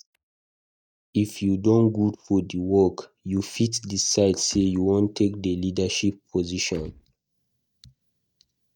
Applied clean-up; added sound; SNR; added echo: neural mask model DeepFilterNet 3.